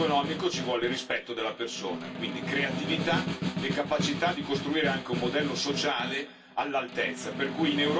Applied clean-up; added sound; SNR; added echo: none; Snare drum; 5 dB; reverberation time 0.2 s.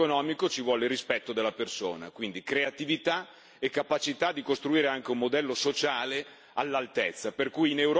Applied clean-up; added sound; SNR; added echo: none; none; none; none.